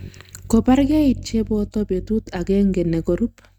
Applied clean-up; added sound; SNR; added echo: neural mask model RNNoise.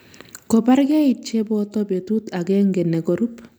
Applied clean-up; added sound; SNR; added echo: none; none; none; none.